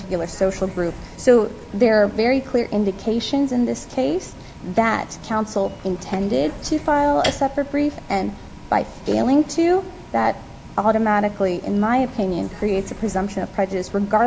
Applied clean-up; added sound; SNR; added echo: none; Bus + Piano; 16 dB; none.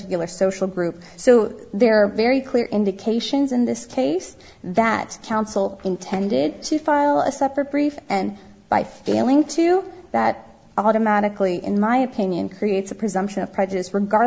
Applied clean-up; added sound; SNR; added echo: none; none; none; none.